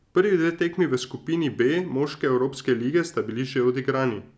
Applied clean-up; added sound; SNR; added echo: none; none; none; none.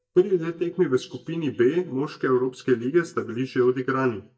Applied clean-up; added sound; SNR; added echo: neural mask model DeepFilterNet 3.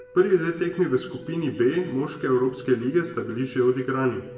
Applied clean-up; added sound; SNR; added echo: none; Keyboard (musical); 17 dB; reverberation time 1.1 s.